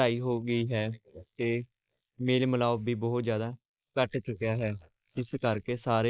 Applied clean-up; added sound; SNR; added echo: neural mask model Resemble Enhance denoiser.